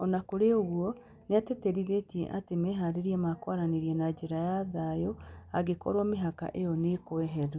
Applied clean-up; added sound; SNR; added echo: none; none; none; none.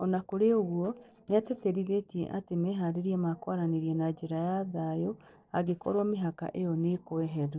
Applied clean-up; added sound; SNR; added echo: neural separator model SepFormer DNS4.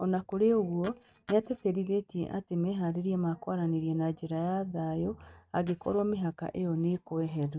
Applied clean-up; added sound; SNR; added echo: neural mask model RNNoise.